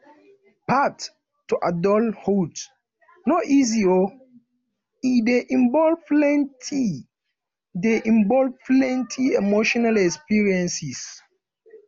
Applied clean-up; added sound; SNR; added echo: none; none; none; none.